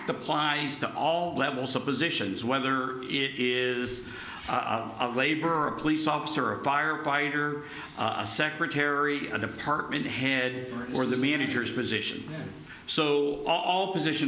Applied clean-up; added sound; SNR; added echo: none; none; none; none.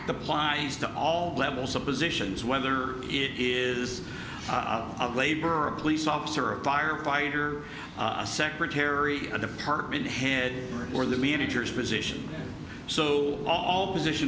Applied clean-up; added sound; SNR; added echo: none; Waves, surf; 12 dB; none.